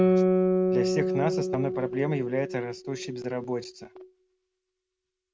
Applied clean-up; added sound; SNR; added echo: neural mask model RNNoise.